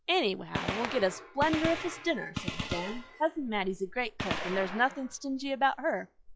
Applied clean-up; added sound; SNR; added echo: classical method log-MMSE.